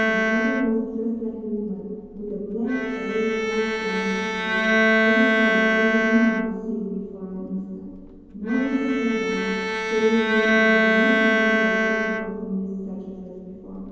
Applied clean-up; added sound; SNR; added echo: none; Bowed string instrument; -3 dB; reverberation time 2.2 s.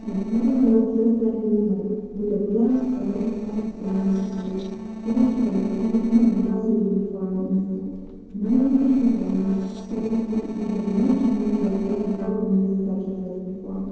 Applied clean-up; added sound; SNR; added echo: neural separator model SepFormer DNS4.